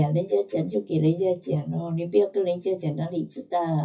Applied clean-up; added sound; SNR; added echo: classical method WPE with log-MMSE.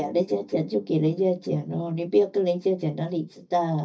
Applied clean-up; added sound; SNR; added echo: neural mask model DeepFilterNet 3.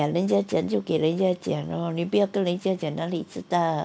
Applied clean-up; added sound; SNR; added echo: none; none; none; none.